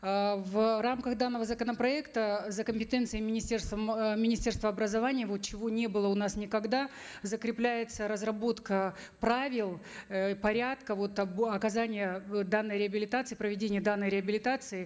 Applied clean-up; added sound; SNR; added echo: none; none; none; none.